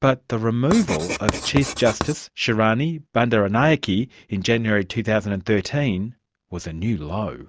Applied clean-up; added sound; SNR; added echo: none; Writing; 8 dB; none.